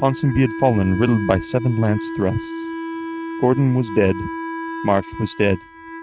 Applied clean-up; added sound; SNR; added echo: neural mask model RNNoise.